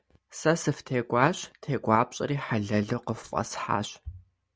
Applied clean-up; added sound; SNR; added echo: none; none; none; none.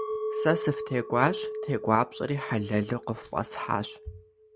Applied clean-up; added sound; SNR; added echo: none; Chink, clink; 7 dB; none.